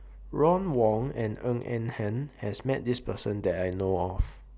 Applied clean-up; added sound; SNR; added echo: none; none; none; none.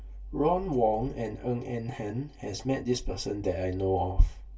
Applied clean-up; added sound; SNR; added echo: none; none; none; reverberation time 0.1 s.